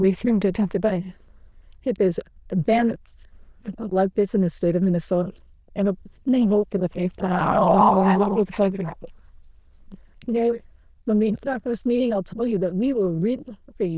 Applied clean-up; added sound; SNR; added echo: neural diffusion model UNIVERSE++.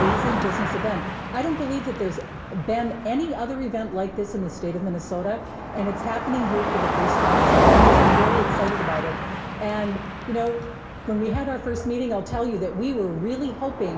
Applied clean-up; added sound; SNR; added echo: none; Car passing by; -3 dB; none.